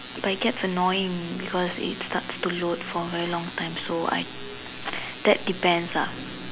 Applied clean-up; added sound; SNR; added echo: none; none; none; none.